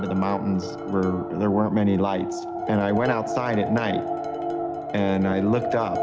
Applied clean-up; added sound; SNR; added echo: none; Dishes, pots, and pans + Brass instrument; 13 dB; none.